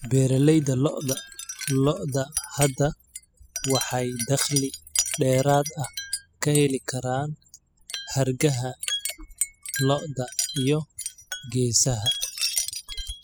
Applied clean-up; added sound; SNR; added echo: classical method spectral subtraction.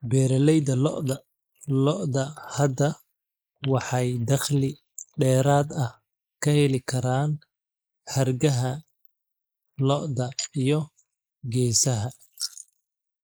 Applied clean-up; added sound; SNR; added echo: neural mask model Resemble Enhance denoiser.